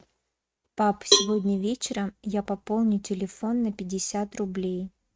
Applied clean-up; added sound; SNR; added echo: neural mask model RNNoise.